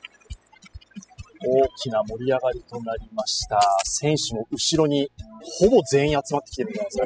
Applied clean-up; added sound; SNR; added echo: classical method spectral subtraction.